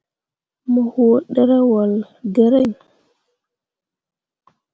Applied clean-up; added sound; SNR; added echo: none; none; none; none.